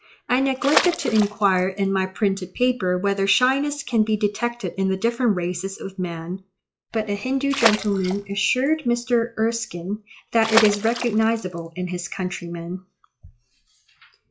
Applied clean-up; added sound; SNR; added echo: classical method log-MMSE.